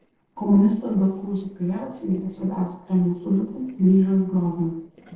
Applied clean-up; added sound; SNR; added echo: neural separator model SepFormer DNS4.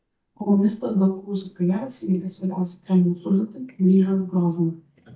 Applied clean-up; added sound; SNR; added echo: neural mask model DeepFilterNet 3.